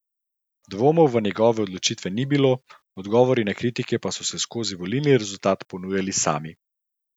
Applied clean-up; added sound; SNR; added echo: none; none; none; none.